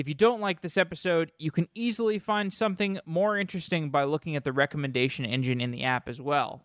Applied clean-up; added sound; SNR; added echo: none; none; none; none.